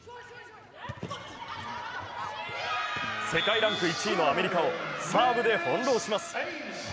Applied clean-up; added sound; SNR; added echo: none; none; none; none.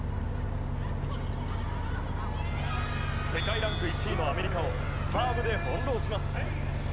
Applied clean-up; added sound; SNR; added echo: none; Bus; -4 dB; none.